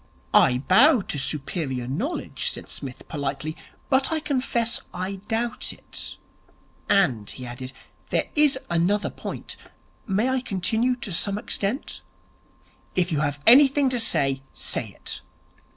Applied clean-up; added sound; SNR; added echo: none; none; none; none.